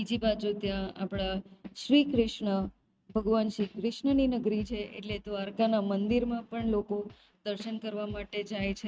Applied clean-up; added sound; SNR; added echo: neural mask model RNNoise.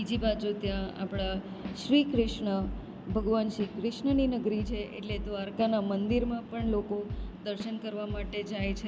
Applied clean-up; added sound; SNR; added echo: none; Drum / Drum kit; 9 dB; none.